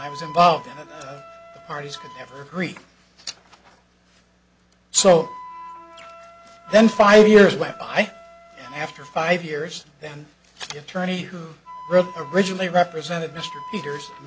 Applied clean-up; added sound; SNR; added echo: none; Wind instrument, woodwind instrument; 19 dB; none.